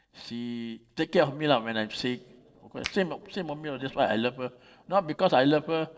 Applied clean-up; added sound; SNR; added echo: neural separator model SepFormer DNS4.